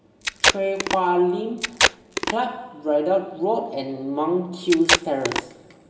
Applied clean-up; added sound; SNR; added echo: none; Packing tape, duct tape; 0 dB; reverberation time 2.4 s.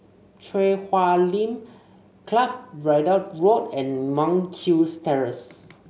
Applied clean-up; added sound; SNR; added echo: none; none; none; none.